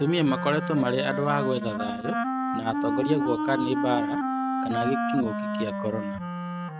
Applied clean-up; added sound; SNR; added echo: neural mask model RNNoise.